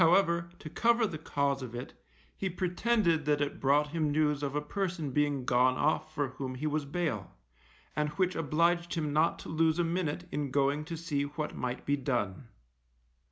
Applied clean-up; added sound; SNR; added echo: none; none; none; none.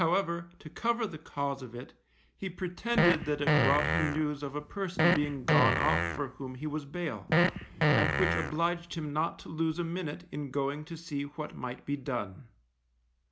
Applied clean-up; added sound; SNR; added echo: none; Fart; -4 dB; none.